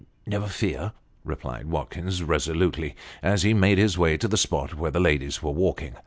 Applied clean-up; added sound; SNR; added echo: none; none; none; none.